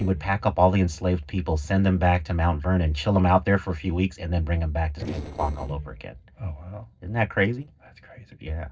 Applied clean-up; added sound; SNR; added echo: neural separator model SepFormer DNS4.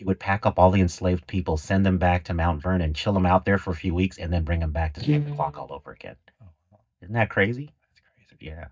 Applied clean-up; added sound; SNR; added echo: neural mask model DeepFilterNet 3.